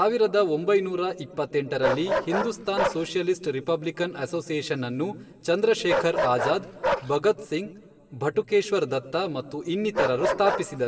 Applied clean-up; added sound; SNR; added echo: none; Bark; 6 dB; reverberation time 0.8 s.